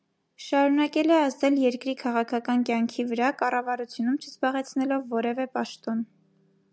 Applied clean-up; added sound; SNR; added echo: none; none; none; none.